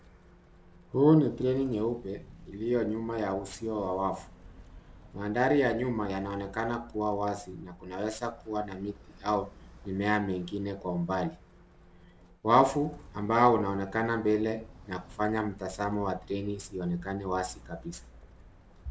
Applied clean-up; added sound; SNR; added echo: none; Walk, footsteps; 20 dB; none.